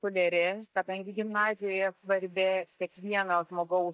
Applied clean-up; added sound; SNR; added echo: neural mask model DeepFilterNet 3.